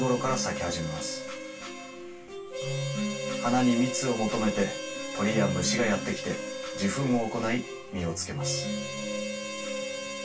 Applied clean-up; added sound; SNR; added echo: none; Harmonica; 7 dB; reverberation time 0.2 s.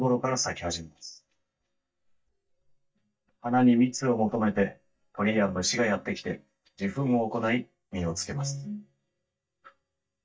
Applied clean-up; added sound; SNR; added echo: neural mask model DeepFilterNet 3.